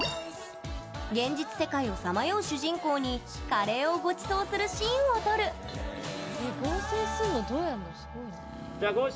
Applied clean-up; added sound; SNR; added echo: none; Wind instrument, woodwind instrument + Wind instrument, woodwind instrument; 16 dB; none.